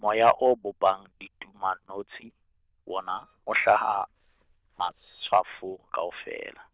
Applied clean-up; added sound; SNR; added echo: neural diffusion model UNIVERSE++.